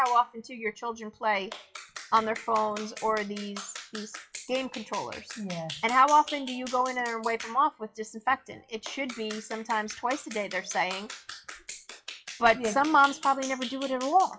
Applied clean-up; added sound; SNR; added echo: classical method WPE with log-MMSE.